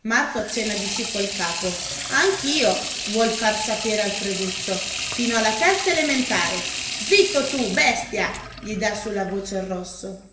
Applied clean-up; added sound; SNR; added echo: none; Sink (filling or washing) / Water tap, faucet; 6 dB; reverberation time 1.1 s.